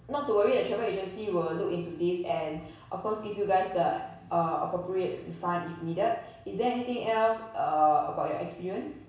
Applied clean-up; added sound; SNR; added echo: none; none; none; reverberation time 0.7 s.